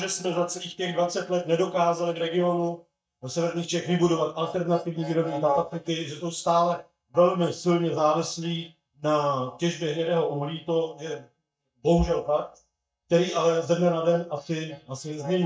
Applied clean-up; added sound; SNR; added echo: neural mask model DeepFilterNet 3.